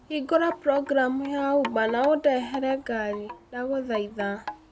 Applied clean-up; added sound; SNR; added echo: none; Wind chime; 16 dB; none.